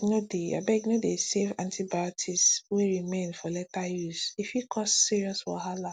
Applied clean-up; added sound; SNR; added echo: none; none; none; none.